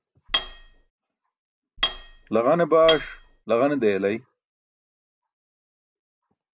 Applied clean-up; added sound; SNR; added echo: none; Cutlery, silverware; -1 dB; none.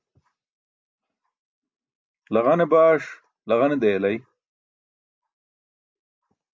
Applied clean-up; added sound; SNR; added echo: none; none; none; none.